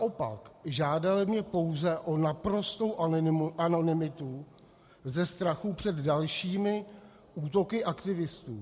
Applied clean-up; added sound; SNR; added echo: none; none; none; none.